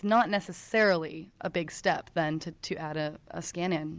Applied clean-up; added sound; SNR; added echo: none; none; none; none.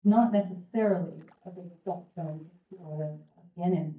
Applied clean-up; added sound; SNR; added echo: neural mask model DeepFilterNet 3.